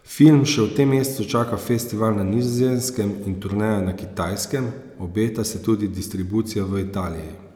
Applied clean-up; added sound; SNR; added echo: none; none; none; none.